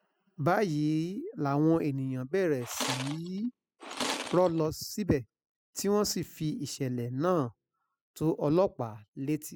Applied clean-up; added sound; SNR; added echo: classical method spectral subtraction.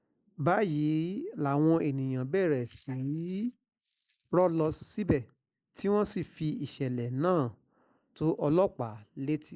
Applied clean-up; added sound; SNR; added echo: neural mask model Resemble Enhance denoiser.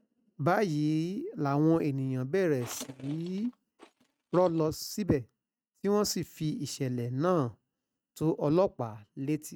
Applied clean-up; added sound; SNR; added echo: neural mask model RNNoise.